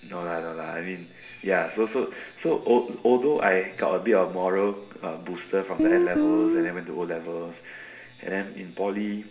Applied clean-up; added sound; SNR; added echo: none; Guitar; -5 dB; reverberation time 0.6 s.